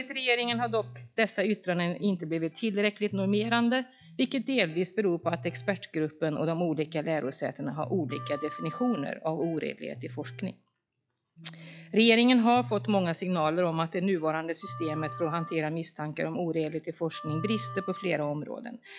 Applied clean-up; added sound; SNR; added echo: classical method log-MMSE.